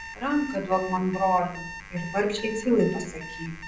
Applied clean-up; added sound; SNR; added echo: none; Alarm; 13 dB; reverberation time 0.6 s.